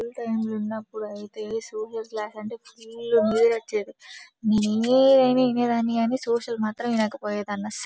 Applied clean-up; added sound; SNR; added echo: none; none; none; none.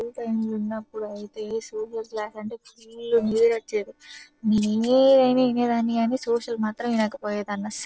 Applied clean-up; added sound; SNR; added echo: neural separator model SepFormer DNS4.